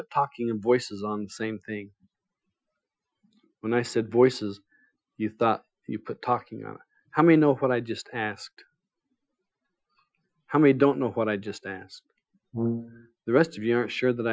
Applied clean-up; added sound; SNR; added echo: classical method Wiener filter.